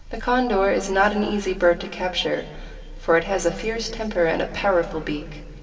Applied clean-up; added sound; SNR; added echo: none; Growling; 14 dB; reverberation time 2.0 s.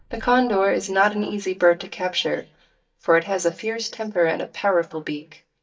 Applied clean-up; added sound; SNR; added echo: neural mask model DeepFilterNet 3.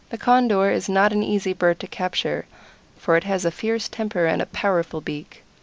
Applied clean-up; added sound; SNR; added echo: none; none; none; none.